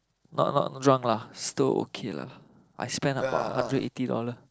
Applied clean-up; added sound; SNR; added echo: neural separator model SepFormer DNS4.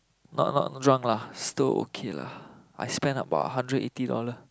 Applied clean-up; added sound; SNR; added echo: none; none; none; none.